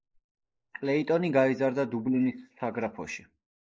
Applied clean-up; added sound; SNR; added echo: neural mask model Resemble Enhance denoiser.